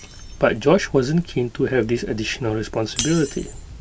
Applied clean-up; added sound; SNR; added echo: none; Shatter; 16 dB; none.